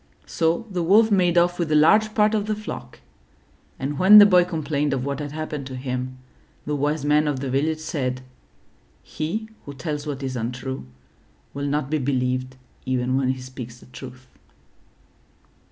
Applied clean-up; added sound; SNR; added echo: none; none; none; none.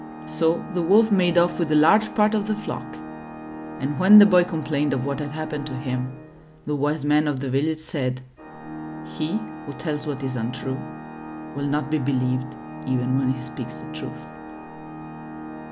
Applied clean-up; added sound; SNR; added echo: none; Organ; 12 dB; none.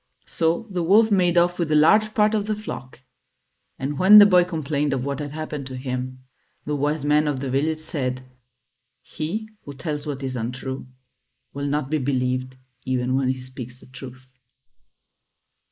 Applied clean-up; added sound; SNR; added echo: neural mask model Resemble Enhance denoiser.